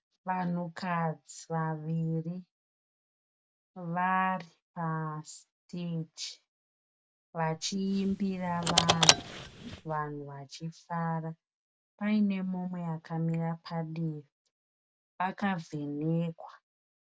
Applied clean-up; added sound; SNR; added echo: none; Car; -3 dB; none.